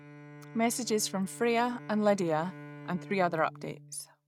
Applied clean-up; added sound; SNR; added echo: neural mask model RNNoise.